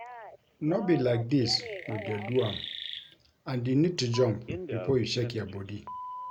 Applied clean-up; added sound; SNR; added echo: none; Telephone + Chirp, tweet; 12 dB; none.